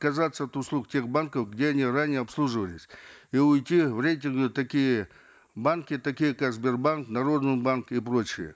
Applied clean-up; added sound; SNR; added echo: neural mask model Resemble Enhance denoiser.